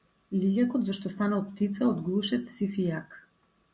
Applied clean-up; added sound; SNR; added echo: none; none; none; none.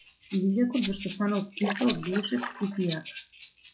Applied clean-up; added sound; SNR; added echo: classical method log-MMSE.